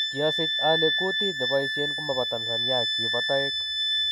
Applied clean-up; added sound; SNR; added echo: none; Wind instrument, woodwind instrument; -3 dB; none.